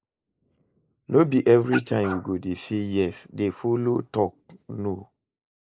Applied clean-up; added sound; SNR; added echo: neural mask model Resemble Enhance denoiser.